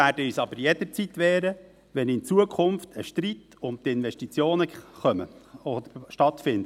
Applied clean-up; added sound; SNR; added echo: none; none; none; none.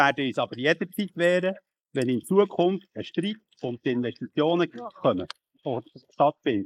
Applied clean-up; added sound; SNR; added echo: neural mask model Resemble Enhance denoiser.